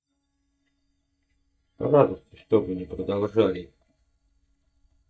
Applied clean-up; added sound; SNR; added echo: neural mask model DeepFilterNet 3.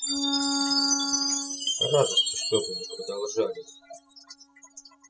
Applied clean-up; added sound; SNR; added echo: classical method spectral subtraction.